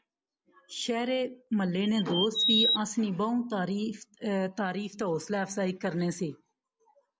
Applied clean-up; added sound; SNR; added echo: none; Bird vocalization, bird call, bird song; -3 dB; none.